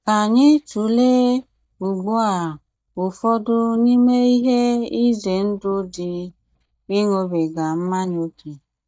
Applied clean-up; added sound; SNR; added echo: neural mask model DeepFilterNet 3.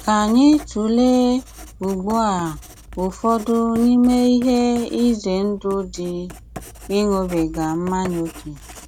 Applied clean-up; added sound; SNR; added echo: none; Writing; 18 dB; none.